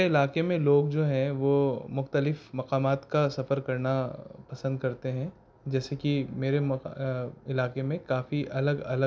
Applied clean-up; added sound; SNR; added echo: none; none; none; none.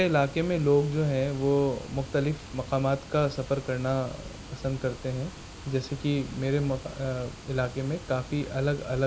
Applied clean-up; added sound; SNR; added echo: none; Water; 15 dB; none.